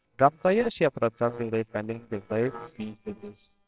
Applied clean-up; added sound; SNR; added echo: neural separator model SepFormer WHAMR!.